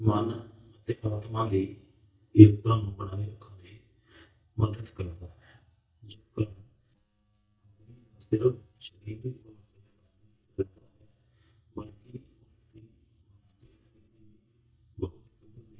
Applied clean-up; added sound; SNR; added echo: neural mask model DeepFilterNet 3.